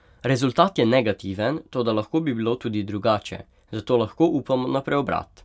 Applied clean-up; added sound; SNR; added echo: none; none; none; none.